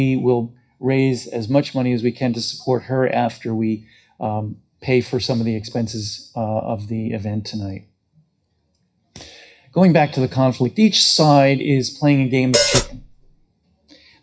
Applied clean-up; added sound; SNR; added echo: classical method WPE with log-MMSE.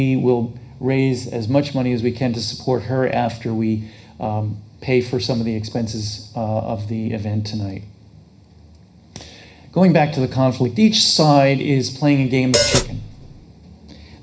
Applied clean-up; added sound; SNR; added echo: none; Hi-hat; 1 dB; reverberation time 0.4 s.